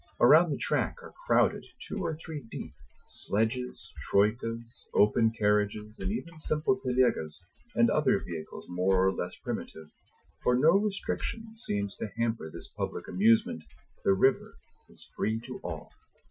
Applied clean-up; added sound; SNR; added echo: classical method Wiener filter.